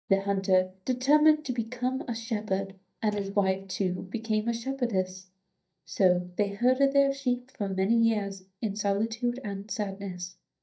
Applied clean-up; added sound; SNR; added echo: neural mask model DeepFilterNet 3.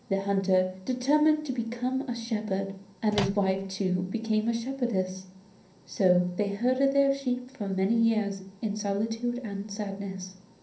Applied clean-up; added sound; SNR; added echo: none; Microwave oven; 7 dB; reverberation time 0.6 s.